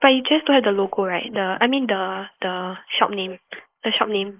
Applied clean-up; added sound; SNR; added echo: neural mask model Resemble Enhance denoiser.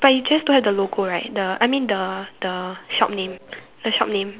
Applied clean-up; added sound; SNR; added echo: none; none; none; none.